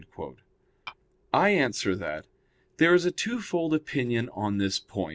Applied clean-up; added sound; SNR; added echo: none; Tap / Glass; 16 dB; none.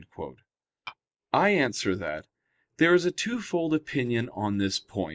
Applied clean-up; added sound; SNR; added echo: neural mask model Resemble Enhance denoiser.